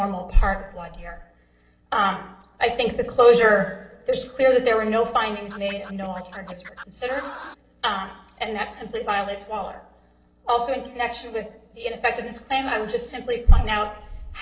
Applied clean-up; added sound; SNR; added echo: neural separator model SepFormer DNS4.